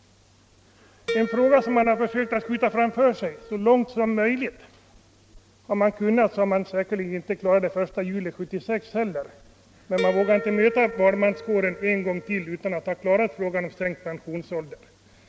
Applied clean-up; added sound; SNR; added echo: none; Harp; 11 dB; none.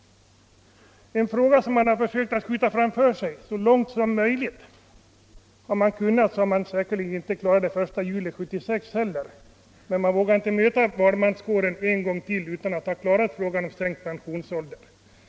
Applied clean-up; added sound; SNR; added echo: none; none; none; none.